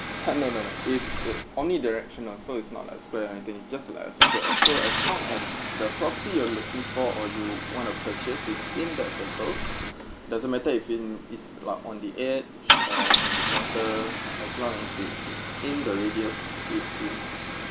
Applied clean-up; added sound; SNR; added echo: none; Idling / Engine starting / Car; -1 dB; none.